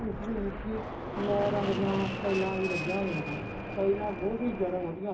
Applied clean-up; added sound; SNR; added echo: none; Fixed-wing aircraft, airplane; 4 dB; reverberation time 0.4 s.